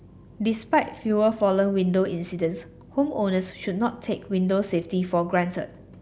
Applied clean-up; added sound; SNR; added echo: none; none; none; none.